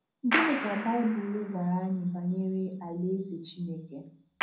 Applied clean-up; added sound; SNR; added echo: none; Clapping; 5 dB; reverberation time 0.5 s.